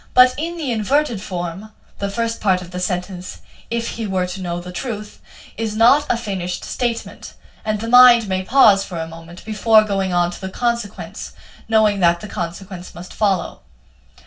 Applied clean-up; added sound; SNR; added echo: none; none; none; reverberation time 0.2 s.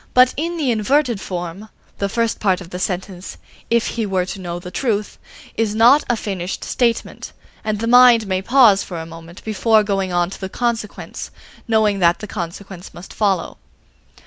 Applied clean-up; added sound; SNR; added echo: none; none; none; none.